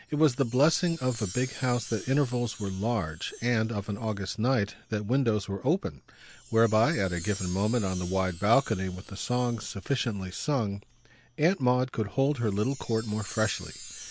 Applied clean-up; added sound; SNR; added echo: none; Chime; 18 dB; none.